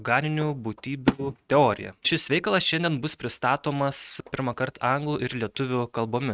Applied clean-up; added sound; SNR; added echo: neural mask model RNNoise.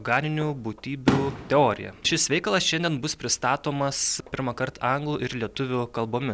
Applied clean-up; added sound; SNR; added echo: none; Fireworks; 10 dB; none.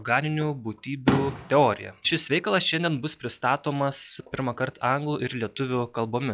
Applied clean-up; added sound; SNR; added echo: classical method log-MMSE.